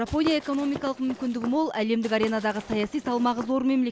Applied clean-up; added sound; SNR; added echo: none; Walk, footsteps / Run; 14 dB; none.